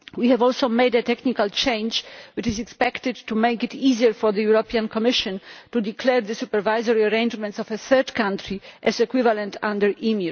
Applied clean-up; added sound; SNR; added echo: none; none; none; none.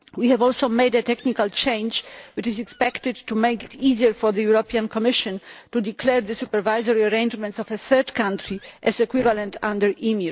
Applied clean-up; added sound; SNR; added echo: neural separator model SepFormer DNS4.